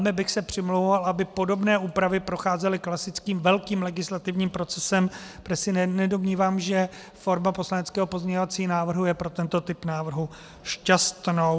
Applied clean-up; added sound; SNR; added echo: none; none; none; none.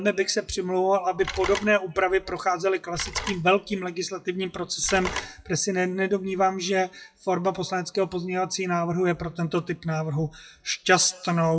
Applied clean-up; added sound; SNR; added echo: classical method WPE with log-MMSE.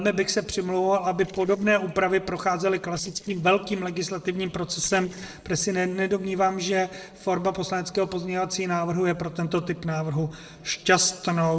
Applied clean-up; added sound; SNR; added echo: neural separator model SepFormer DNS4.